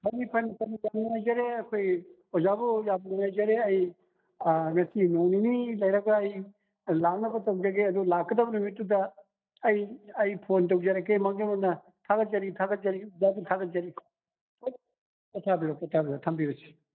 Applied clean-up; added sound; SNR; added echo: neural mask model DeepFilterNet 3.